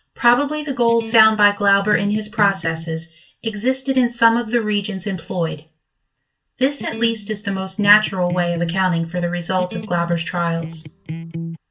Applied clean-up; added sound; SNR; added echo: none; Electric guitar; 11 dB; reverberation time 0.2 s.